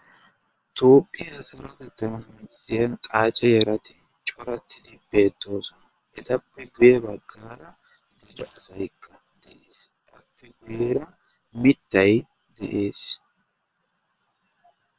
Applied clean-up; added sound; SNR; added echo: neural separator model SepFormer WHAM!.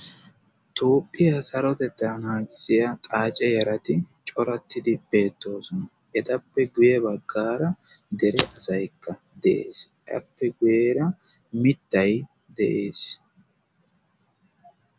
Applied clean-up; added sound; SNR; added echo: none; Rattle (instrument); 2 dB; none.